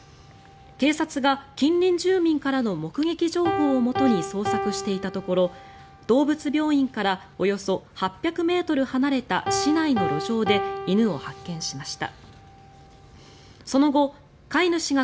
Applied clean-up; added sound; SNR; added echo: none; Piano; 10 dB; none.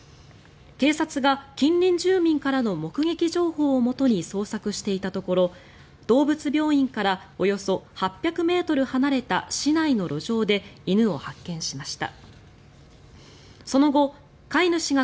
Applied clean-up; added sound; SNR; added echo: none; none; none; none.